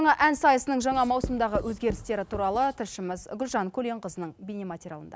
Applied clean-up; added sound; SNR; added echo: none; Writing; 11 dB; none.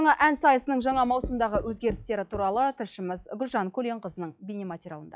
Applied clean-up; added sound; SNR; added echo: classical method log-MMSE.